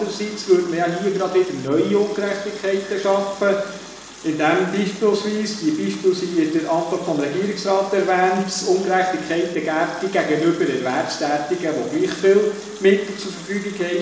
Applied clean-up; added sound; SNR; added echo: none; Water tap, faucet; 20 dB; reverberation time 0.9 s.